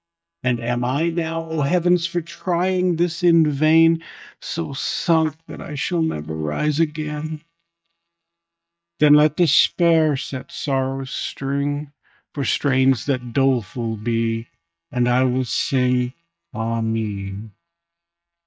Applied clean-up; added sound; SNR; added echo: neural mask model DeepFilterNet 3.